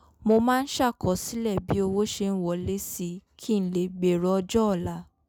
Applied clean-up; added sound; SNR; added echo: none; none; none; none.